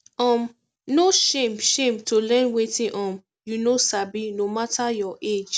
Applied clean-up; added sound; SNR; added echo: none; none; none; none.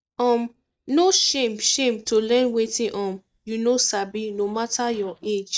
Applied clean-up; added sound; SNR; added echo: neural mask model DeepFilterNet 3.